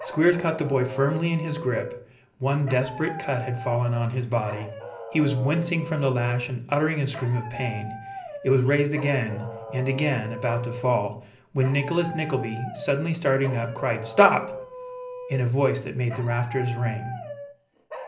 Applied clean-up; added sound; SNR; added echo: none; Dog; 13 dB; reverberation time 0.5 s.